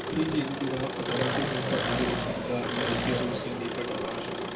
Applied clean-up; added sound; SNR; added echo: none; Engine; -1 dB; reverberation time 0.3 s.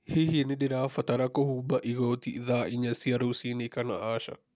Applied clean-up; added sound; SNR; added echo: none; none; none; none.